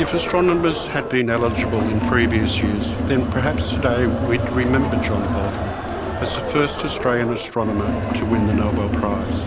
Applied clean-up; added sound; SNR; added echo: none; Crowd; 1 dB; none.